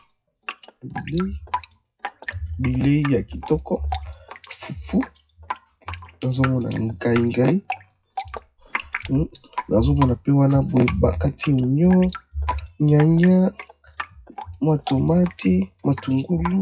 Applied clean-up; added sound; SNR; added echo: classical method WPE with log-MMSE.